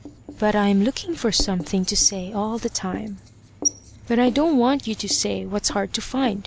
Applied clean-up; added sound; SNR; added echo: none; Writing; 12 dB; none.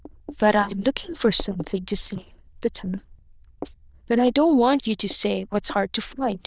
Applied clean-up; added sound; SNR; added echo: neural diffusion model UNIVERSE++.